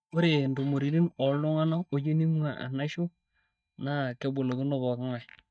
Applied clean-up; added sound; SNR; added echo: neural mask model DeepFilterNet 3.